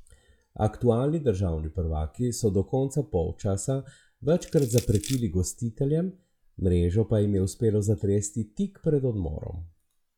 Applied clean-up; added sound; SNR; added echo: classical method log-MMSE.